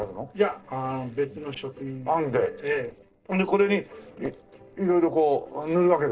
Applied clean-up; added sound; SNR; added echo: neural separator model SepFormer DNS4.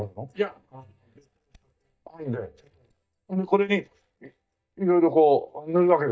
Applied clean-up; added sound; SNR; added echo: neural mask model DeepFilterNet 3.